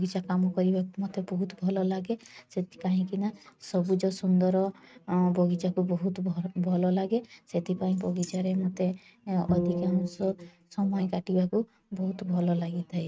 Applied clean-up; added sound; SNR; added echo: neural mask model RNNoise.